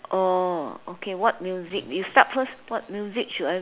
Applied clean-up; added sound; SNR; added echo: none; none; none; none.